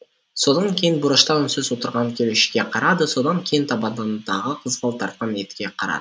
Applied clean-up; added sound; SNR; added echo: none; none; none; none.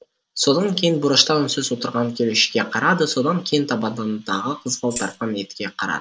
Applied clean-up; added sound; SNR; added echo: neural separator model SepFormer DNS4.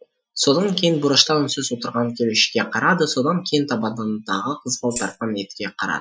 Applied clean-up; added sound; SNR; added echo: classical method Wiener filter.